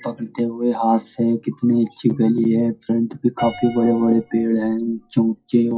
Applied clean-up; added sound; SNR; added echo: classical method WPE with log-MMSE.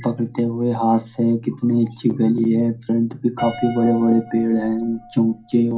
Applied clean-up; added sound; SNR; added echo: none; Piano; 17 dB; reverberation time 0.3 s.